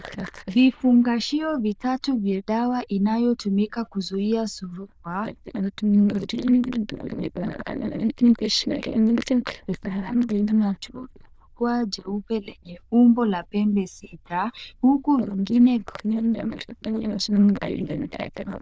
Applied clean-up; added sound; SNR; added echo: neural diffusion model UNIVERSE++.